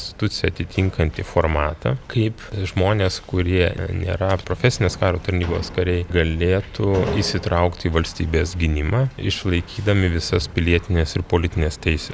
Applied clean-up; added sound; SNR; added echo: none; none; none; none.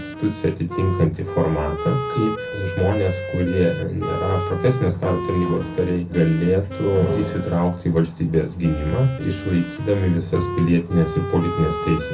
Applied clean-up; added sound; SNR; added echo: none; Wind instrument, woodwind instrument; 9 dB; reverberation time 0.3 s.